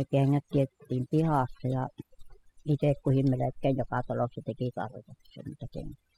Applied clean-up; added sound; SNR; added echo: classical method spectral subtraction.